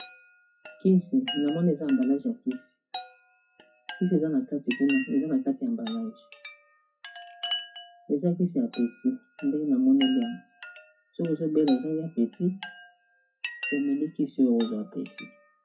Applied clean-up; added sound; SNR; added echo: classical method WPE with log-MMSE.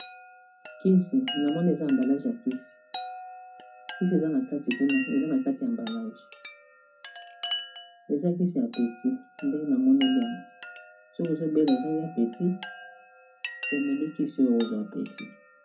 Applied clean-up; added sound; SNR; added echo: none; Chime; 13 dB; reverberation time 0.3 s.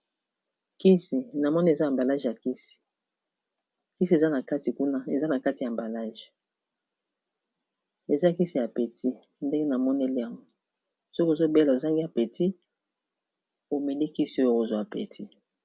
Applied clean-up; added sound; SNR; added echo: none; none; none; none.